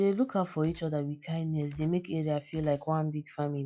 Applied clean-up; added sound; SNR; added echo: classical method log-MMSE.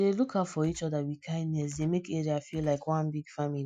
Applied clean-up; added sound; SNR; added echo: classical method Wiener filter.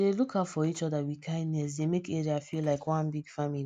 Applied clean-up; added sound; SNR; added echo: neural mask model Resemble Enhance denoiser.